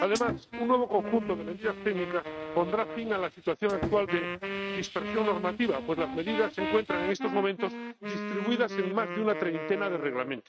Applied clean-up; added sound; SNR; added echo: neural mask model RNNoise.